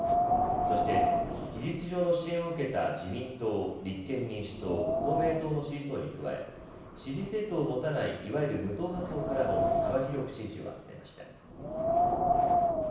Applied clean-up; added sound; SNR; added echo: none; Wind; -1 dB; reverberation time 0.9 s.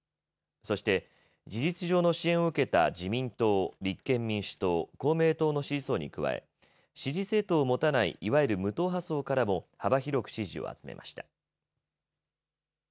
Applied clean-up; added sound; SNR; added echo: none; none; none; none.